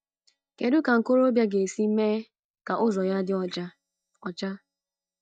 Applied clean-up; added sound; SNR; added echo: neural mask model DeepFilterNet 3.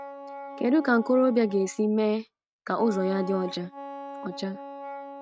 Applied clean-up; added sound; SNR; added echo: neural mask model RNNoise.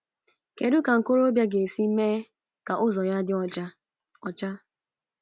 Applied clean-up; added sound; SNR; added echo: none; none; none; none.